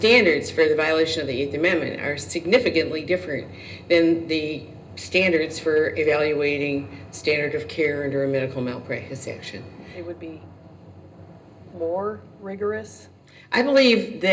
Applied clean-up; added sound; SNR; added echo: none; Drum; 19 dB; reverberation time 0.2 s.